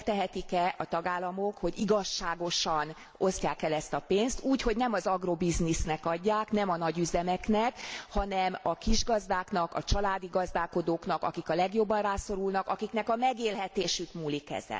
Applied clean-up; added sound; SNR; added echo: none; none; none; none.